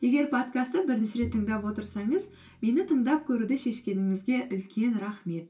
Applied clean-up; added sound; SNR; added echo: none; Bowed string instrument; 19 dB; reverberation time 0.2 s.